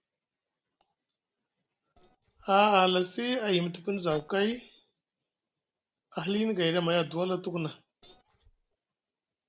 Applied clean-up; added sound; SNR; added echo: neural separator model SepFormer DNS4.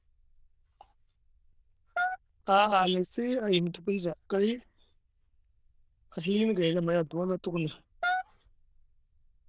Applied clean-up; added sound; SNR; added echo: neural diffusion model UNIVERSE++.